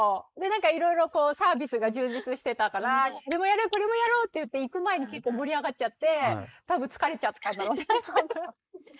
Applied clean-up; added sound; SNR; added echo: neural mask model Resemble Enhance denoiser.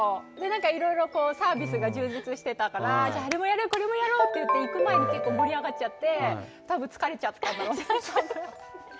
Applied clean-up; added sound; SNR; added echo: none; Ringtone; 0 dB; none.